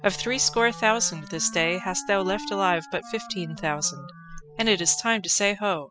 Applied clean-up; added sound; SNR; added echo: classical method spectral subtraction.